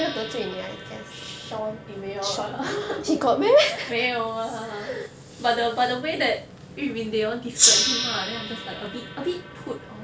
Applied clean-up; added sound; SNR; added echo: none; Gong; 4 dB; none.